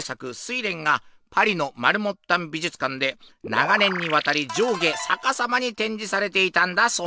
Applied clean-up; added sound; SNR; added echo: none; none; none; none.